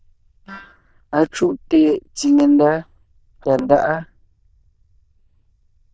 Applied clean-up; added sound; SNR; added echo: neural diffusion model UNIVERSE++.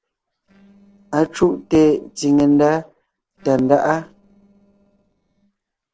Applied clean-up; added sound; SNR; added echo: neural separator model SepFormer DNS4.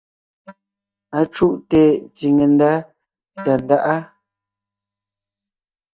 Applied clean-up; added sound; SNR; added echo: neural mask model DeepFilterNet 3.